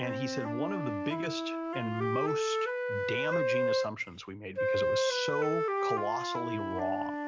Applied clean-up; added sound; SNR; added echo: none; Wind instrument, woodwind instrument; -4 dB; none.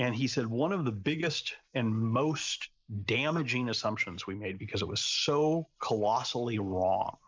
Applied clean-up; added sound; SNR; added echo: neural mask model Resemble Enhance denoiser.